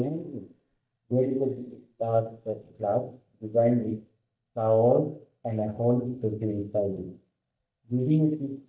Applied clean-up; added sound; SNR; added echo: neural mask model DeepFilterNet 3.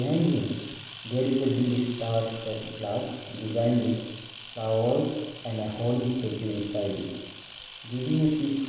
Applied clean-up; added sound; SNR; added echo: none; Camera; 16 dB; reverberation time 1.3 s.